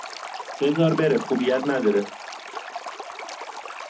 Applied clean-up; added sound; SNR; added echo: none; Stream; 10 dB; reverberation time 0.4 s.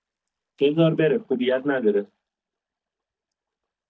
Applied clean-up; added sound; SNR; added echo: neural mask model DeepFilterNet 3.